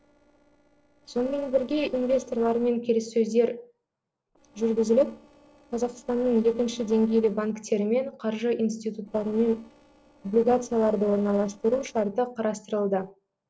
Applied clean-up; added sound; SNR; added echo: neural separator model SepFormer DNS4.